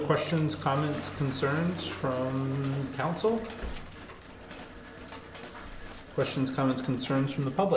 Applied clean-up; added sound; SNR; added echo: none; Mechanisms + Toilet flush; 15 dB; none.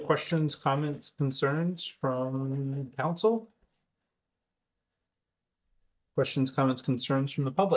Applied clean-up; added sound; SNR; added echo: neural mask model DeepFilterNet 3.